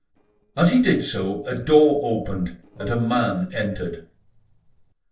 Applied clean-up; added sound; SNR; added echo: neural separator model SepFormer DNS4.